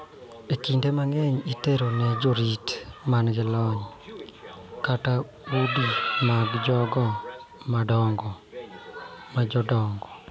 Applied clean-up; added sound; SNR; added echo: none; none; none; none.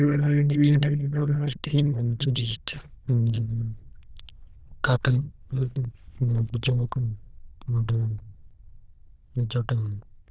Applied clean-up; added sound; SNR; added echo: neural diffusion model UNIVERSE++.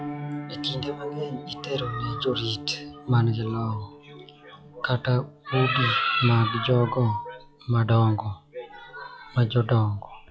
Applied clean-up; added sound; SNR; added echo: classical method log-MMSE.